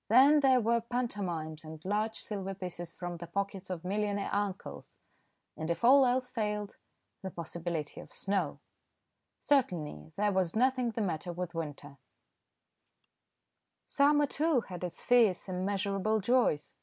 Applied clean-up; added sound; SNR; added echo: none; none; none; none.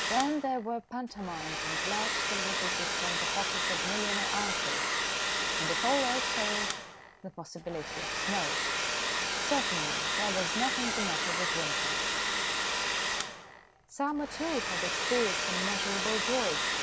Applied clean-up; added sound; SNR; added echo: none; Domestic sounds, home sounds; -4 dB; none.